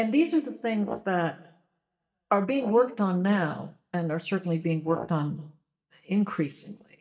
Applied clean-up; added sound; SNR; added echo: neural mask model DeepFilterNet 3.